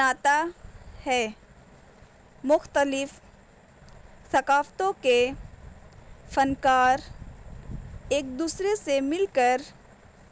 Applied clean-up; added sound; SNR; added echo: none; none; none; none.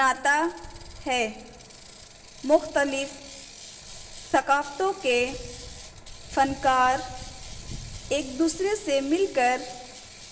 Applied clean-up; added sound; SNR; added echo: none; Ratchet, pawl; 19 dB; reverberation time 0.9 s.